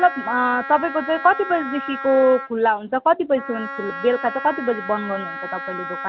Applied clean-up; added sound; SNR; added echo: none; Wind instrument, woodwind instrument; 10 dB; none.